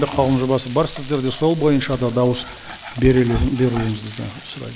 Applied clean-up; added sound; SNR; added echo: none; Frying (food); 14 dB; none.